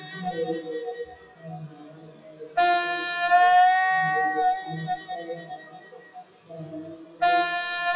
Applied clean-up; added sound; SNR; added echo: classical method WPE with log-MMSE.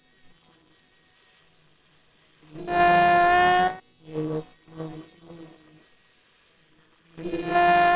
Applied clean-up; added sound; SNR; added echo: neural separator model SepFormer WHAMR!.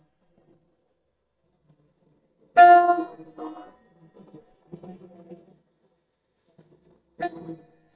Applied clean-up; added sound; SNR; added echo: neural mask model DeepFilterNet 3.